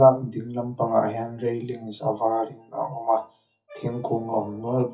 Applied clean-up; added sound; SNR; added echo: classical method WPE with log-MMSE.